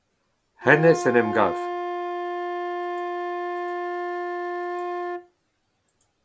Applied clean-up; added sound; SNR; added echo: none; Wind instrument, woodwind instrument; 3 dB; none.